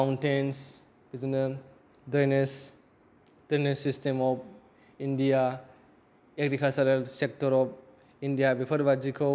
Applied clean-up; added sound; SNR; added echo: none; none; none; none.